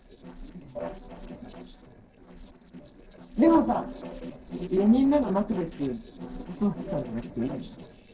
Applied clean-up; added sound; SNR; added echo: neural separator model SepFormer DNS4.